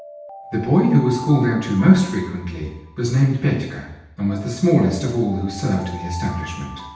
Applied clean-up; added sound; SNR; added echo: none; Alarm; 17 dB; reverberation time 0.9 s.